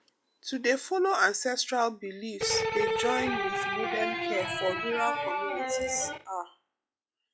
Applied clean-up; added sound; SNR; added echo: classical method log-MMSE.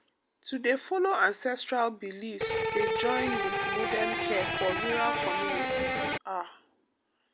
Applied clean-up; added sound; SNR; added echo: none; Electric guitar; -2 dB; none.